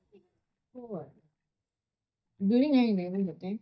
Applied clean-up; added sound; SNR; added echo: neural mask model DeepFilterNet 3.